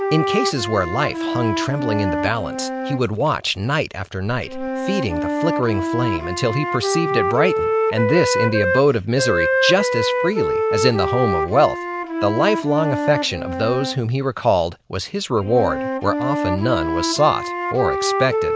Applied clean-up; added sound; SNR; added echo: none; Wind instrument, woodwind instrument; 2 dB; none.